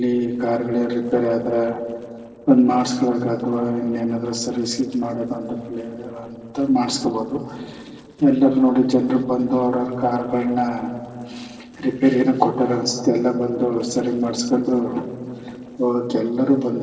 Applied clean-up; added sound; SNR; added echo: neural separator model SepFormer DNS4.